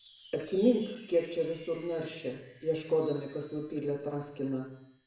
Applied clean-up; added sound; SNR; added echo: none; Wind chime; 7 dB; reverberation time 0.7 s.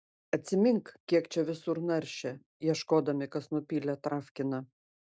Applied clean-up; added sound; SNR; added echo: none; none; none; none.